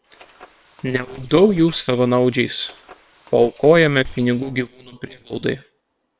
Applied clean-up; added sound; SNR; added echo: neural separator model SepFormer WHAM!.